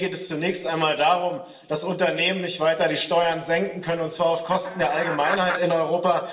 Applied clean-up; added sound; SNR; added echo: neural separator model SepFormer DNS4.